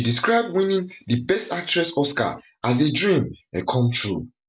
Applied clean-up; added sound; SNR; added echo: none; none; none; none.